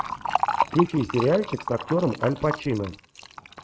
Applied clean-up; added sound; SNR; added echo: neural mask model RNNoise.